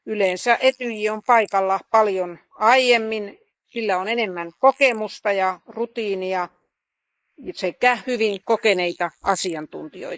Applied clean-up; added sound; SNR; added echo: neural mask model Resemble Enhance denoiser.